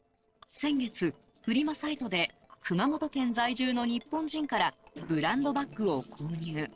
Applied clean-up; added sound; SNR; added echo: neural separator model SepFormer DNS4.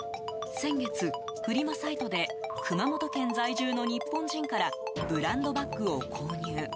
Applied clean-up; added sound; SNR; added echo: none; Ringtone; 11 dB; none.